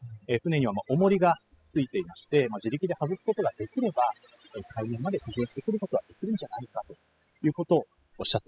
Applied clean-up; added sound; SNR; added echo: classical method spectral subtraction.